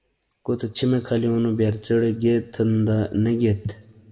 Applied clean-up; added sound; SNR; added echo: none; none; none; reverberation time 1.2 s.